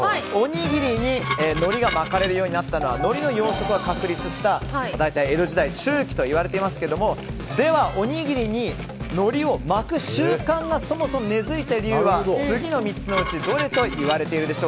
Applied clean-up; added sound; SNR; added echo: none; Dishes, pots, and pans; 8 dB; none.